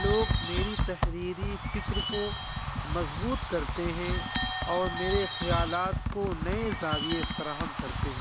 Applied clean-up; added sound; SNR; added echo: none; Bird / Bell + Computer keyboard; -3 dB; none.